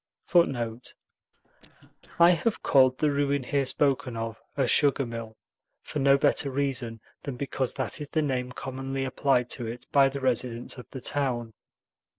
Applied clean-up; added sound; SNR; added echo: neural separator model SepFormer DNS4.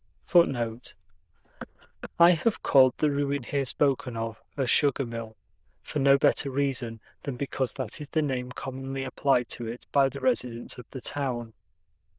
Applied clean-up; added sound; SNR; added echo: neural diffusion model UNIVERSE++.